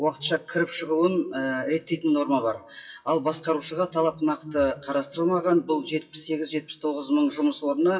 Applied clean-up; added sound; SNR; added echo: classical method WPE with log-MMSE.